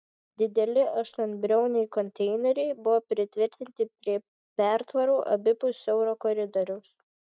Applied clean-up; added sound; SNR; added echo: neural mask model DeepFilterNet 3.